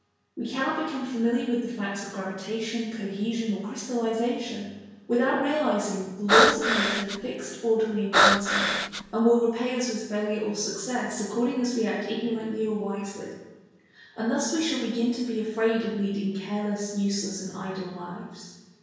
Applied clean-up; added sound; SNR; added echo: none; Breathing; -5 dB; reverberation time 1.0 s.